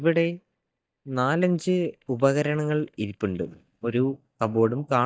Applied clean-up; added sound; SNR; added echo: neural mask model DeepFilterNet 3.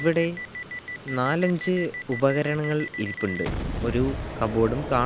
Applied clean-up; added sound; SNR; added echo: none; Boom; 8 dB; none.